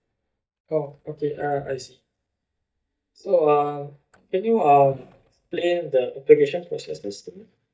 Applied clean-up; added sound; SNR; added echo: neural mask model DeepFilterNet 3.